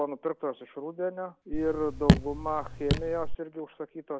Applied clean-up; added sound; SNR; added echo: none; Raindrop / Drip; -5 dB; none.